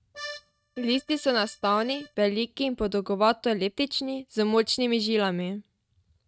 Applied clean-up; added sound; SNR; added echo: neural mask model RNNoise.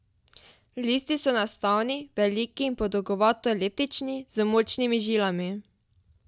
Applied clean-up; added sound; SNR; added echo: none; none; none; none.